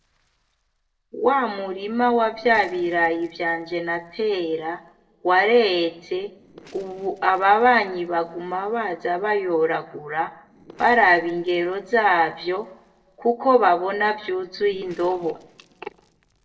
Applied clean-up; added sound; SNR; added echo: neural separator model SepFormer DNS4.